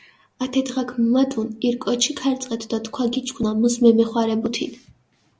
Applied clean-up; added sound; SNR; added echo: none; none; none; none.